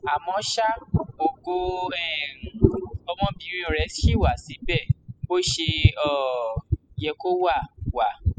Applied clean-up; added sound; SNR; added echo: classical method spectral subtraction.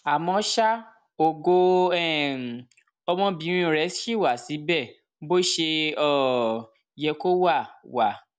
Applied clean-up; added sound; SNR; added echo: none; none; none; none.